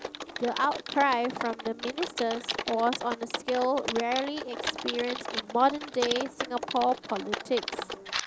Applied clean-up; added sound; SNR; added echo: none; Typing; 6 dB; none.